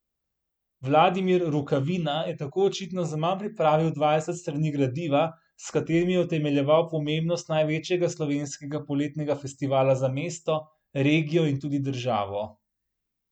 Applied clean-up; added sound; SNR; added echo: none; none; none; none.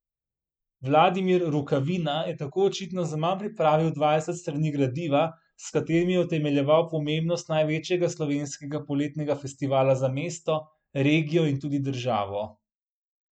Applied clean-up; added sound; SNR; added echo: neural mask model Resemble Enhance denoiser.